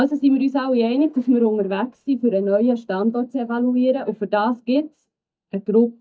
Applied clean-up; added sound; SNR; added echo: neural mask model DeepFilterNet 3.